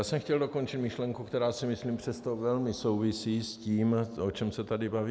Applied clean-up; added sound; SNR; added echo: none; none; none; none.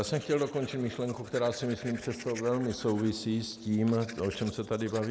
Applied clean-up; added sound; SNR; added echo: none; Domestic sounds, home sounds; 18 dB; none.